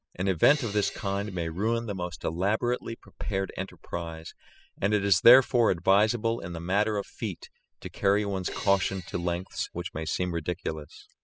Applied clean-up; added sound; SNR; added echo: classical method spectral subtraction.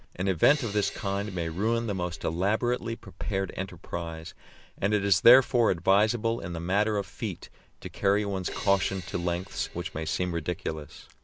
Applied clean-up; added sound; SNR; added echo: none; Crash cymbal; 17 dB; none.